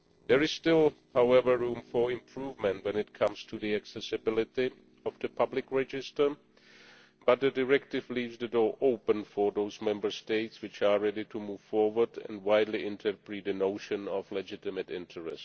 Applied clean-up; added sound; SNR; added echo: neural separator model SepFormer DNS4.